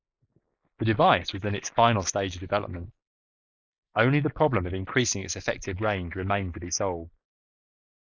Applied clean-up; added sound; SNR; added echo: neural mask model Resemble Enhance denoiser.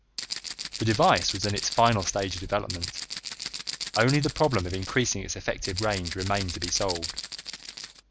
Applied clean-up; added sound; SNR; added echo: none; Rattle (instrument); 8 dB; none.